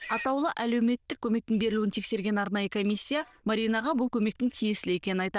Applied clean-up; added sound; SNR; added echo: neural diffusion model UNIVERSE++.